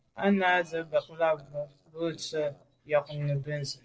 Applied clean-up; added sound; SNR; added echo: neural separator model SepFormer DNS4.